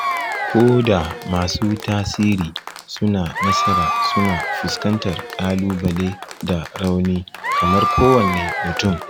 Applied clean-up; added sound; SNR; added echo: none; Applause / Crowd / Cheering; 4 dB; none.